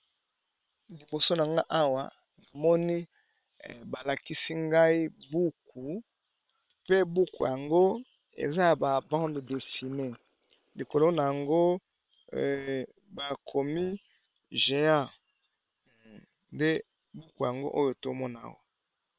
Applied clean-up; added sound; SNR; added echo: neural separator model SepFormer WHAM!.